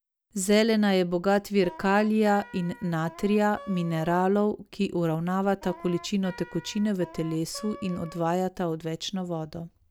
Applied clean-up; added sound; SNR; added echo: none; Wind instrument, woodwind instrument; 19 dB; none.